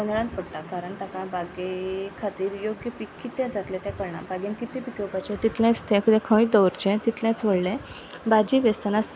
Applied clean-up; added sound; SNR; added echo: none; none; none; none.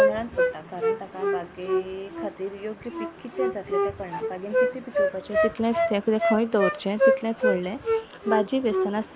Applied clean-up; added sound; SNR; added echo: none; Wind instrument, woodwind instrument; -2 dB; none.